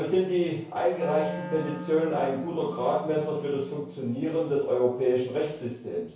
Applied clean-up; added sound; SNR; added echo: none; Wind instrument, woodwind instrument; 11 dB; reverberation time 0.6 s.